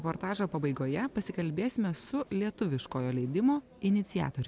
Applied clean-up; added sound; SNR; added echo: none; none; none; none.